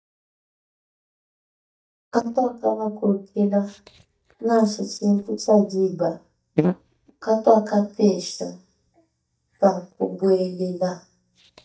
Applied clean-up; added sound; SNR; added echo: neural mask model DeepFilterNet 3.